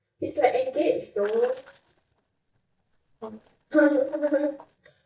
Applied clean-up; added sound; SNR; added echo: neural mask model DeepFilterNet 3.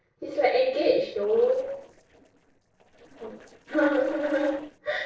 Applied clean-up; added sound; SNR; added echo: neural separator model SepFormer DNS4.